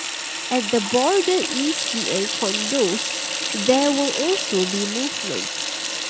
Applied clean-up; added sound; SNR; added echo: none; Sink (filling or washing) / Water tap, faucet; 2 dB; none.